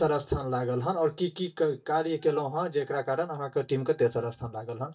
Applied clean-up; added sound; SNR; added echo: neural mask model DeepFilterNet 3.